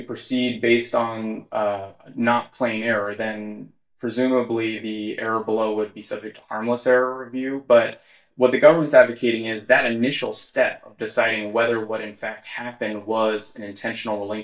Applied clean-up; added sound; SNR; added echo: neural mask model DeepFilterNet 3.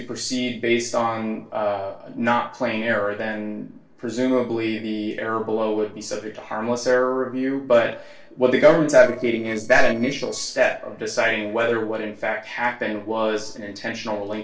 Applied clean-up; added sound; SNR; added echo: neural separator model SepFormer DNS4.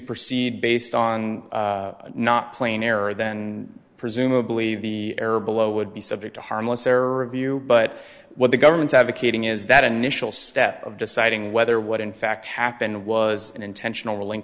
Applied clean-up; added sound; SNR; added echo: none; none; none; none.